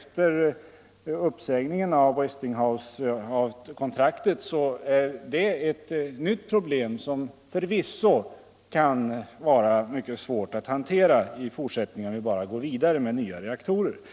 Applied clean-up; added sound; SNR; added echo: none; none; none; none.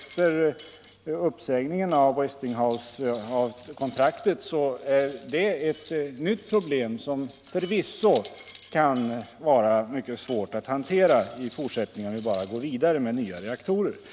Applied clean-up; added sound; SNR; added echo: none; Cutlery, silverware; 14 dB; none.